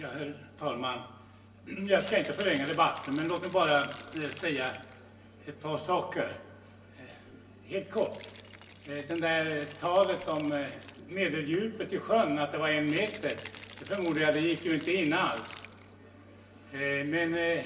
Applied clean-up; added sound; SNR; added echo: none; Rattle (instrument); 18 dB; reverberation time 0.7 s.